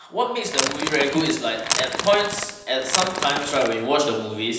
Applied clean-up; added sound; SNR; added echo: none; Crackle / Crushing / Wood; 4 dB; reverberation time 0.9 s.